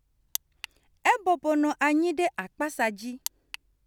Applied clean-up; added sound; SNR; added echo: none; none; none; none.